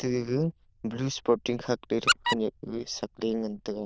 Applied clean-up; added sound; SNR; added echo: neural diffusion model UNIVERSE++.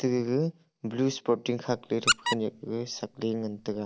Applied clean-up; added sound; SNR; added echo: none; Squeak; 3 dB; none.